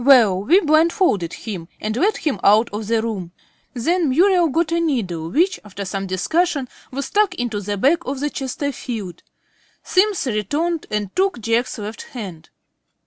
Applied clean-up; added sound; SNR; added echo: none; none; none; none.